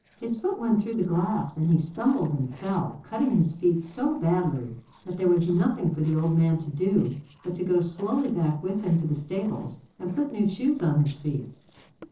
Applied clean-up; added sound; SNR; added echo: neural separator model SepFormer DNS4.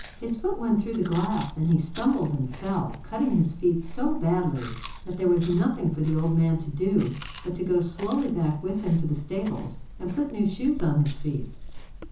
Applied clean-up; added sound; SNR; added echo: none; Chewing, mastication; 11 dB; reverberation time 0.6 s.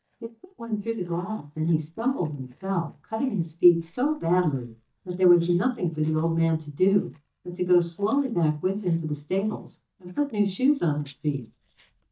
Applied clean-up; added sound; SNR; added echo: neural mask model DeepFilterNet 3.